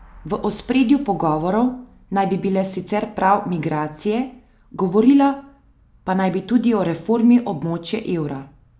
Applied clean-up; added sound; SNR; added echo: none; none; none; none.